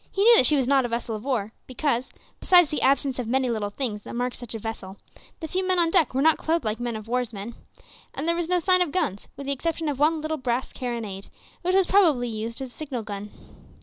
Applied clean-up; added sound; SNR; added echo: none; none; none; none.